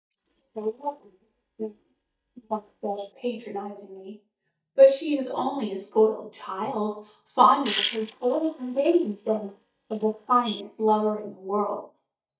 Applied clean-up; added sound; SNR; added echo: neural mask model DeepFilterNet 3.